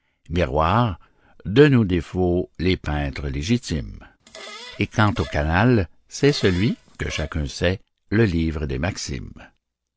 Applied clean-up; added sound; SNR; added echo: none; Fart; 19 dB; none.